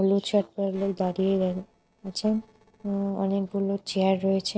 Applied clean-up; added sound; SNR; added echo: neural separator model SepFormer DNS4.